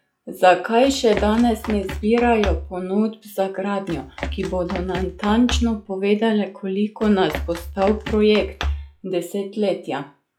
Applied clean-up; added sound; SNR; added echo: classical method log-MMSE.